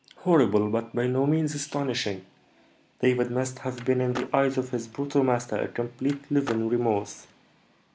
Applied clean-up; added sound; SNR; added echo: none; Skateboard; 16 dB; none.